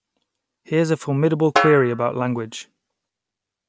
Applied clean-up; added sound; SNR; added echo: none; Snare drum; 5 dB; none.